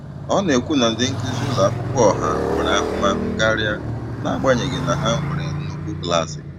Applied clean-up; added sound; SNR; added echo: none; Motorcycle; 3 dB; none.